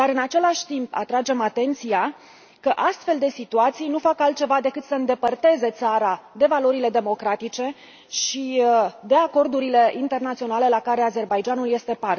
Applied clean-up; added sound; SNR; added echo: none; none; none; none.